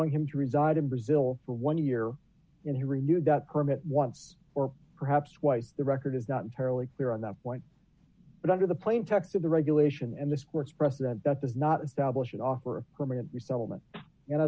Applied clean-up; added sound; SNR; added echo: none; none; none; none.